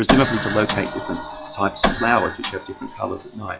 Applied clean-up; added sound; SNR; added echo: classical method log-MMSE.